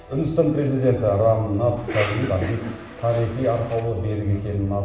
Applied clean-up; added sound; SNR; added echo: none; Cough; 11 dB; reverberation time 0.9 s.